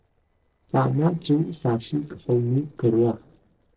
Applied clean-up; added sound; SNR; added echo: neural separator model SepFormer DNS4.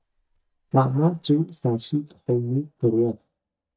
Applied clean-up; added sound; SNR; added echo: neural mask model DeepFilterNet 3.